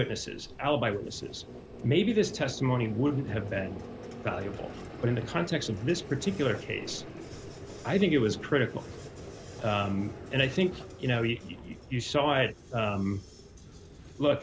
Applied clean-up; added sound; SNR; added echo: none; Vehicle; 13 dB; none.